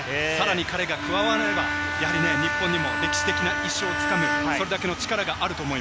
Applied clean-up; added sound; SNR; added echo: none; Bowed string instrument; 2 dB; none.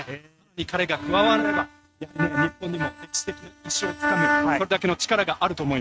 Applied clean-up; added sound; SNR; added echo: neural mask model RNNoise.